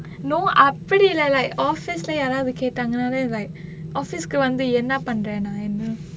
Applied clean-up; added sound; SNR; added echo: none; none; none; none.